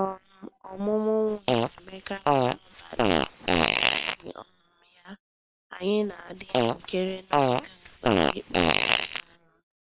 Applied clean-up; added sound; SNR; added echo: neural separator model SepFormer WHAM!.